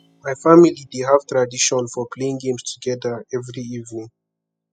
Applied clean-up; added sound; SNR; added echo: classical method spectral subtraction.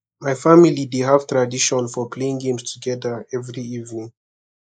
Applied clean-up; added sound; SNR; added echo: neural mask model Resemble Enhance denoiser.